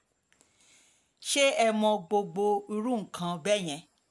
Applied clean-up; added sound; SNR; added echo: none; none; none; none.